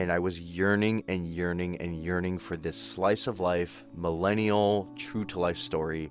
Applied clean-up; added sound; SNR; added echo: none; none; none; none.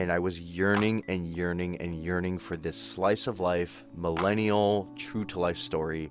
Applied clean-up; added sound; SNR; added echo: none; Telephone; 16 dB; none.